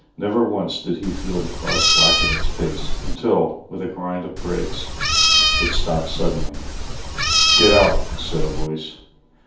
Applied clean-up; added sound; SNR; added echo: none; Meow; -5 dB; reverberation time 0.6 s.